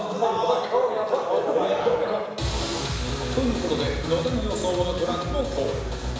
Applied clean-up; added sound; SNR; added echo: none; Cough; 17 dB; reverberation time 1.0 s.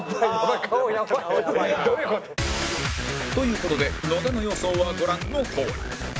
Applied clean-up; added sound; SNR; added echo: none; none; none; none.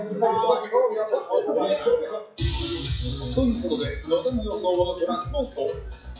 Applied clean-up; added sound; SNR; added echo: classical method WPE with log-MMSE.